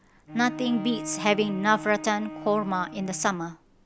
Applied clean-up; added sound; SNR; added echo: none; Bowed string instrument; 11 dB; none.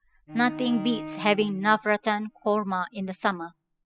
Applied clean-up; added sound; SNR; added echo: classical method spectral subtraction.